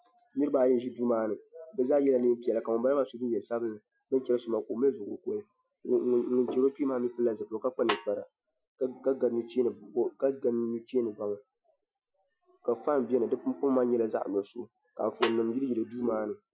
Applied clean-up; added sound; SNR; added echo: classical method Wiener filter.